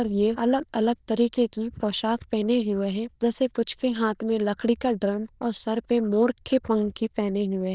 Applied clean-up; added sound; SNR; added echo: neural diffusion model UNIVERSE++.